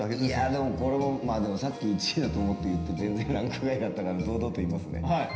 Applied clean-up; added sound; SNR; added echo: none; Harp; 17 dB; reverberation time 0.9 s.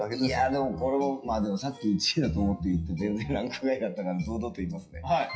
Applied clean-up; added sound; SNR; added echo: classical method WPE with log-MMSE.